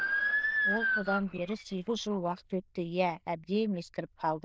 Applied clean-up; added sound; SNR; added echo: neural diffusion model UNIVERSE++.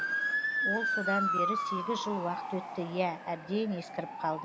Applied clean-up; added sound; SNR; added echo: none; Motor vehicle (road) / Siren; -1 dB; none.